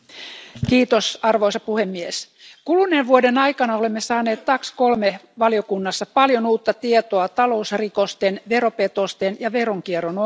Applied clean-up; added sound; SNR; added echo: none; none; none; none.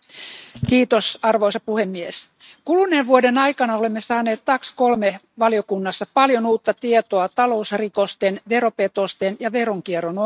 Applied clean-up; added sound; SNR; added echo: neural mask model RNNoise.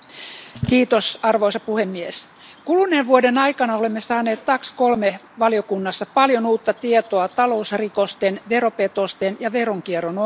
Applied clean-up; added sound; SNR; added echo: none; Chirp, tweet; 20 dB; none.